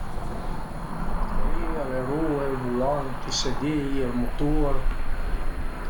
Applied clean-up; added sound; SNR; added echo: none; Cricket / Motor vehicle (road); -5 dB; none.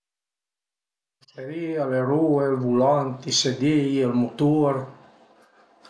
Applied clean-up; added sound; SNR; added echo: none; none; none; none.